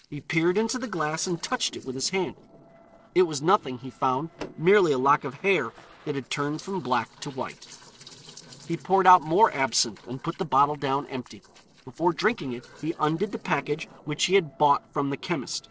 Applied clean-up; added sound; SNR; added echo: neural separator model SepFormer DNS4.